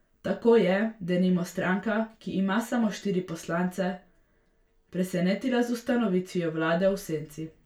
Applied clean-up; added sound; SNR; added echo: none; none; none; reverberation time 0.3 s.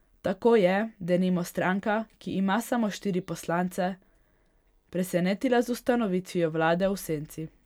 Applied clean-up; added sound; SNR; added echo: none; none; none; none.